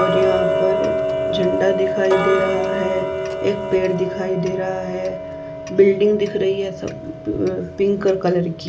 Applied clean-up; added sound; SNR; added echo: none; Tick-tock; 3 dB; none.